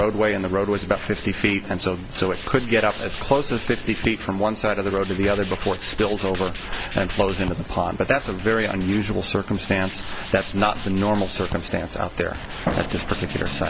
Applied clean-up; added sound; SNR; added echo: none; Tools + Fireworks; 9 dB; none.